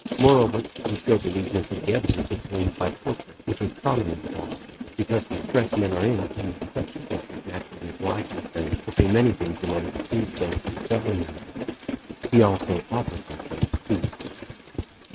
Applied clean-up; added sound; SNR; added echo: neural mask model RNNoise.